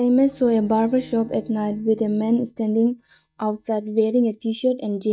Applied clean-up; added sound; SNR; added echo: neural mask model DeepFilterNet 3.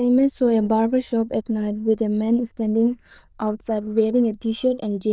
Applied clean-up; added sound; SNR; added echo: neural diffusion model UNIVERSE++.